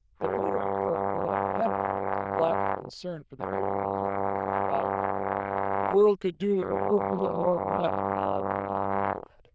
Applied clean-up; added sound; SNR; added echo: neural diffusion model UNIVERSE++.